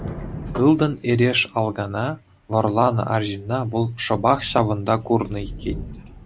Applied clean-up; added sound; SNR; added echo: none; Thunder / Rain; 15 dB; none.